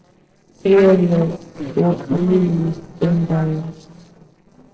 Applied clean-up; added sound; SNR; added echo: neural separator model SepFormer DNS4.